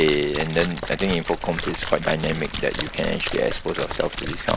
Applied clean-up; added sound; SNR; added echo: none; Splash, splatter; 6 dB; none.